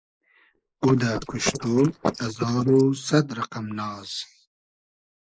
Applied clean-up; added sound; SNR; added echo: neural mask model Resemble Enhance denoiser.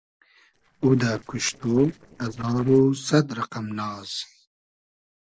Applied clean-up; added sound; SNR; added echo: neural separator model SepFormer DNS4.